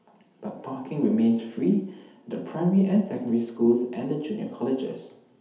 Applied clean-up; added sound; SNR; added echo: none; none; none; reverberation time 2.2 s.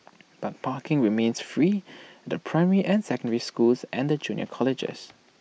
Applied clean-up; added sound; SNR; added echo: none; none; none; none.